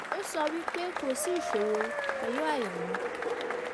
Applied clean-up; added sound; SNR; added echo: none; Applause / Crowd / Cheering; 1 dB; none.